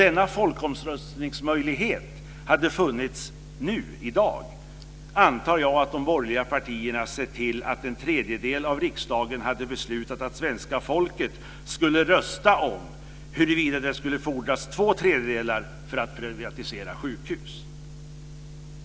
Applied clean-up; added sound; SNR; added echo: none; none; none; none.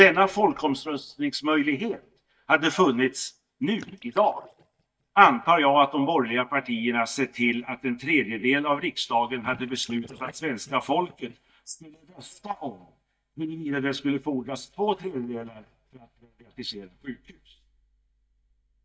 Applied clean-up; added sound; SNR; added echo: neural mask model DeepFilterNet 3.